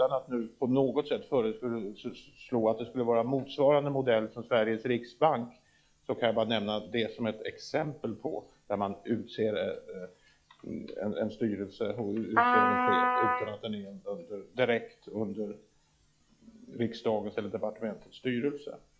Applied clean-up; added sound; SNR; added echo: classical method log-MMSE.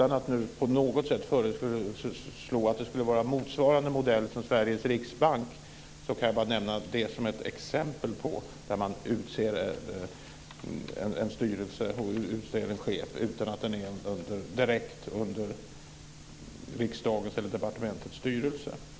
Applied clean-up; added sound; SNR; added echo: none; none; none; none.